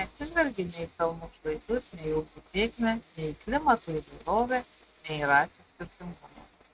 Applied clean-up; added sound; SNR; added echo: neural mask model RNNoise.